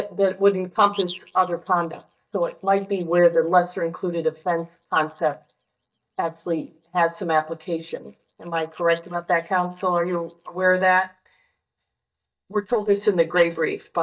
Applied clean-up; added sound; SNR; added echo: neural mask model DeepFilterNet 3.